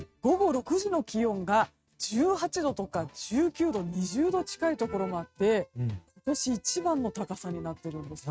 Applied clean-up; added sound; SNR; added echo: neural mask model RNNoise.